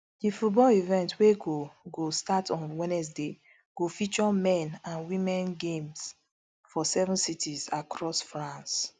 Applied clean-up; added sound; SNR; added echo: none; none; none; none.